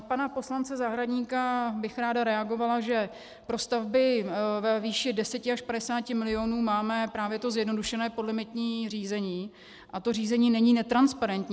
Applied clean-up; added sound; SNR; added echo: none; none; none; none.